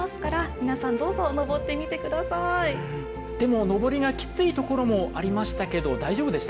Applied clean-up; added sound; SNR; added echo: none; none; none; none.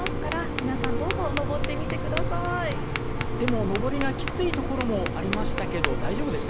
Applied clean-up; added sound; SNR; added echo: none; Mechanisms + Tap; -2 dB; none.